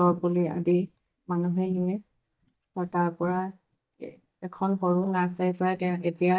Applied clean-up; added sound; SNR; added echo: neural mask model DeepFilterNet 3.